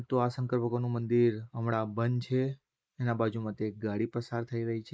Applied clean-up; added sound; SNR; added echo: neural mask model Resemble Enhance denoiser.